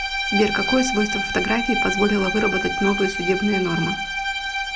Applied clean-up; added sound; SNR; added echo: none; Bowed string instrument; 2 dB; none.